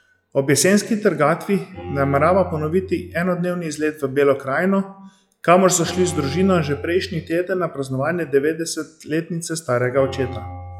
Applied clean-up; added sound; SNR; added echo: classical method log-MMSE.